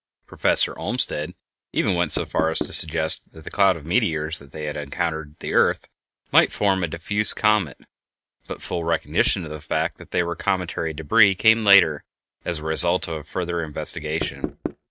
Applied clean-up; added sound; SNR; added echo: neural mask model RNNoise.